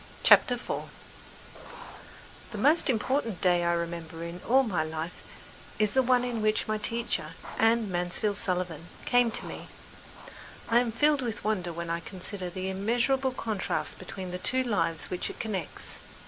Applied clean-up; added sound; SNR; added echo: none; Writing; 17 dB; none.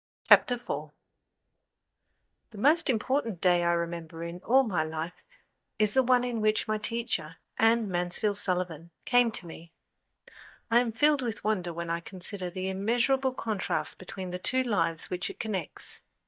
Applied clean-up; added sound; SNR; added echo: neural mask model DeepFilterNet 3.